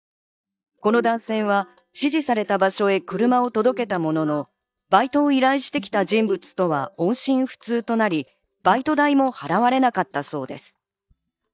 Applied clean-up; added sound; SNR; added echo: neural mask model DeepFilterNet 3.